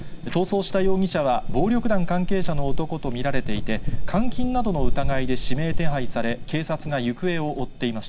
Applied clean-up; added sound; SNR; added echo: none; Thunder / Wind / Bird vocalization, bird call, bird song; -3 dB; none.